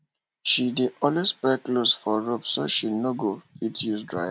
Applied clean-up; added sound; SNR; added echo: none; none; none; none.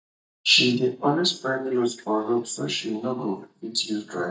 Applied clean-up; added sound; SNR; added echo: neural mask model DeepFilterNet 3.